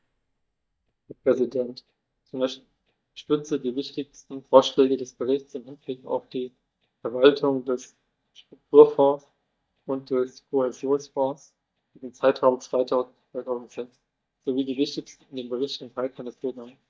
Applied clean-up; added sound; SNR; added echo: neural mask model DeepFilterNet 3.